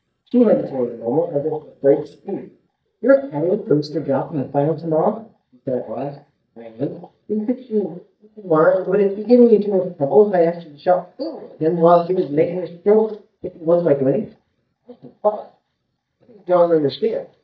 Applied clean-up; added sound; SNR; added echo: neural mask model DeepFilterNet 3.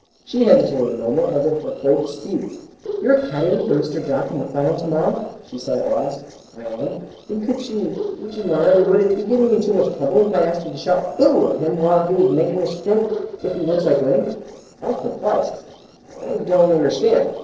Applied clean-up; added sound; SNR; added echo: neural separator model SepFormer DNS4.